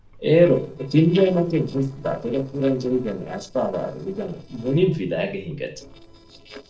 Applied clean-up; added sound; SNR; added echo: neural separator model SepFormer DNS4.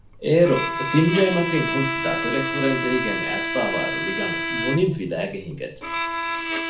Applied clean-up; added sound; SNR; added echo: none; Bowed string instrument; 3 dB; reverberation time 0.4 s.